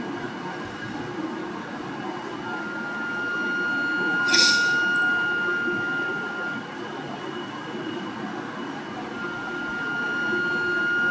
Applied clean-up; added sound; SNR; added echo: none; Wind instrument, woodwind instrument; -2 dB; none.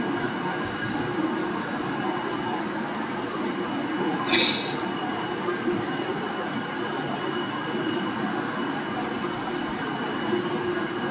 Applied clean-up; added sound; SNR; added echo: none; none; none; none.